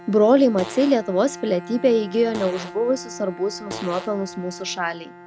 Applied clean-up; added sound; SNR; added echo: none; Bowed string instrument + Fart; 15 dB; none.